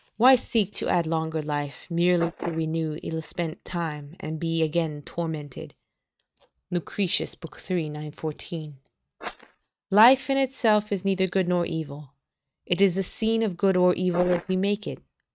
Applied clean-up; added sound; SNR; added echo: neural mask model RNNoise.